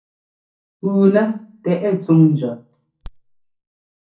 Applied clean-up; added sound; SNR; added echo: neural mask model DeepFilterNet 3.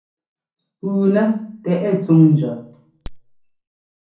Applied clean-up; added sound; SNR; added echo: none; Crack; 20 dB; reverberation time 0.6 s.